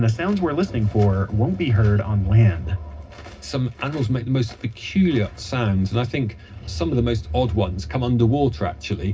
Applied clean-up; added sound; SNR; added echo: none; none; none; reverberation time 0.4 s.